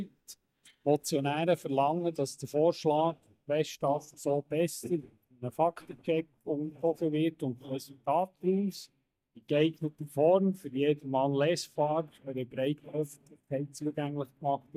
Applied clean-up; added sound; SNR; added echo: neural mask model DeepFilterNet 3.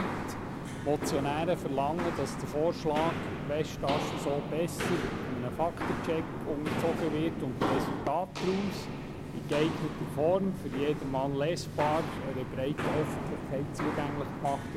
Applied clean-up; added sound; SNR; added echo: none; Walk, footsteps; 2 dB; none.